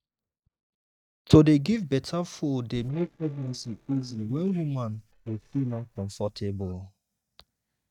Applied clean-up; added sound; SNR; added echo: neural mask model DeepFilterNet 3.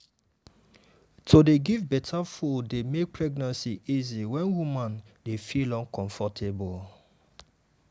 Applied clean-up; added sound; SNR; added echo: none; none; none; none.